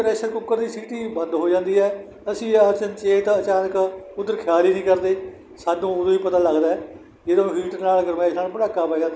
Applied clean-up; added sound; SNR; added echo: none; none; none; none.